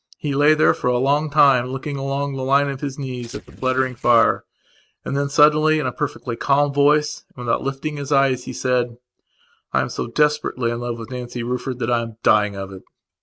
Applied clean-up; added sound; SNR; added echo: neural mask model RNNoise.